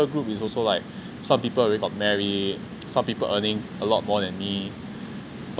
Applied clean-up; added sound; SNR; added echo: none; none; none; none.